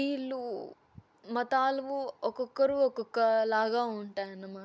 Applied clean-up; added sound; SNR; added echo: none; none; none; none.